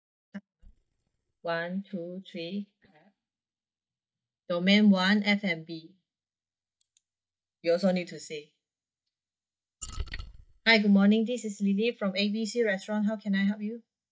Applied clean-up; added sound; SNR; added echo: neural mask model DeepFilterNet 3.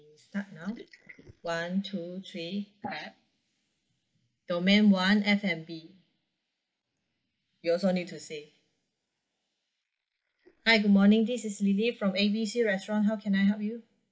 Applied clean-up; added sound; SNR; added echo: neural mask model Resemble Enhance denoiser.